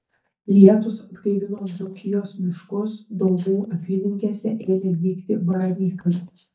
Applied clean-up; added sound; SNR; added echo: neural mask model DeepFilterNet 3.